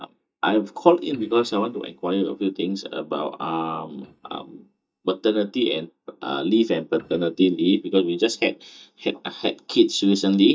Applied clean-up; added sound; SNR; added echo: neural mask model DeepFilterNet 3.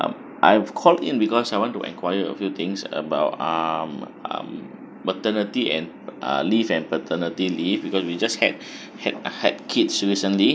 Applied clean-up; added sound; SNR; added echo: none; none; none; none.